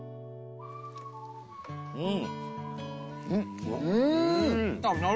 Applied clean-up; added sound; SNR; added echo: none; none; none; none.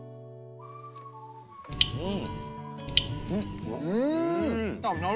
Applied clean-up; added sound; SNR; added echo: none; Raindrop; -1 dB; none.